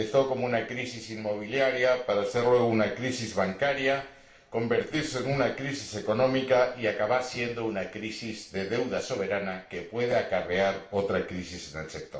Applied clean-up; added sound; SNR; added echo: none; none; none; reverberation time 0.4 s.